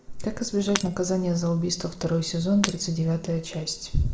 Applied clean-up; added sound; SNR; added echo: none; Shatter; 13 dB; reverberation time 1.0 s.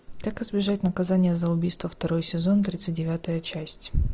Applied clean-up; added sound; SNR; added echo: none; none; none; none.